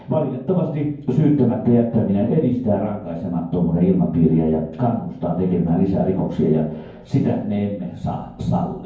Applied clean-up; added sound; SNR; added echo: none; none; none; reverberation time 0.9 s.